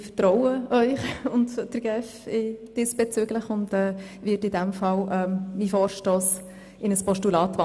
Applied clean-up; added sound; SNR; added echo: none; none; none; none.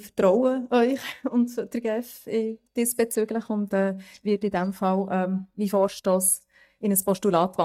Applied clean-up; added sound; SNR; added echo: neural mask model DeepFilterNet 3.